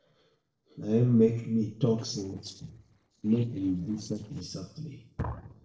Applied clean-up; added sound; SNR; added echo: neural separator model SepFormer DNS4.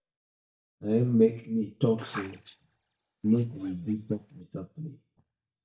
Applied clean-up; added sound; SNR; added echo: neural mask model DeepFilterNet 3.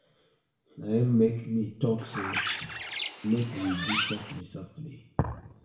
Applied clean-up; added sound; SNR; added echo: none; Bird; 3 dB; reverberation time 0.8 s.